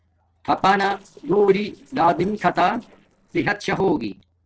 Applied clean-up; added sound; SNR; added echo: neural separator model SepFormer DNS4.